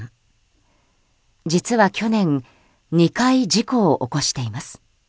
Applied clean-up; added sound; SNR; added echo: none; none; none; none.